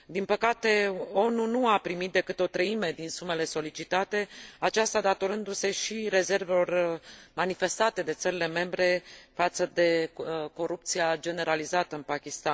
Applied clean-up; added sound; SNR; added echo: none; none; none; none.